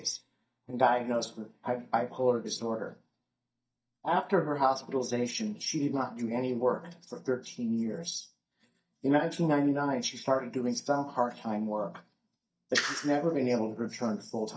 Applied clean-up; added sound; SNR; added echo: neural mask model DeepFilterNet 3.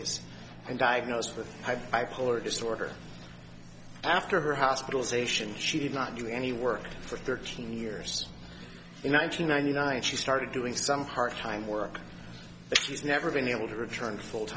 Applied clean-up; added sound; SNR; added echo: none; none; none; none.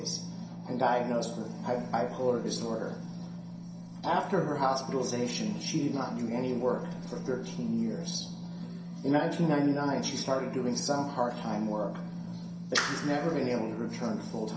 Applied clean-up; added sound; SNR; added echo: none; Clapping; 6 dB; reverberation time 0.5 s.